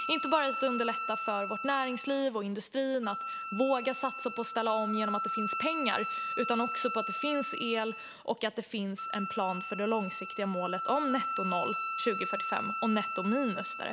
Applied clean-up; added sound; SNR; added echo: none; Wind instrument, woodwind instrument; 4 dB; none.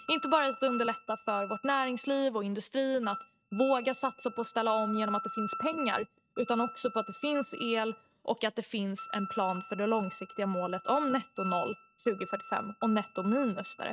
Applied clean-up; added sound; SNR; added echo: neural mask model RNNoise.